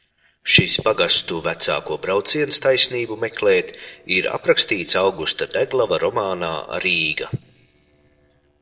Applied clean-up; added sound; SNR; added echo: neural separator model SepFormer DNS4.